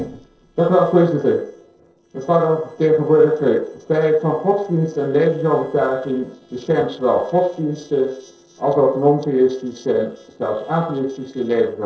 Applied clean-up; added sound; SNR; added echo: neural separator model SepFormer DNS4.